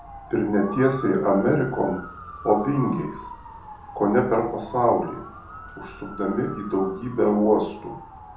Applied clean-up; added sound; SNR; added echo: none; Motor vehicle (road) / Siren; 15 dB; reverberation time 0.6 s.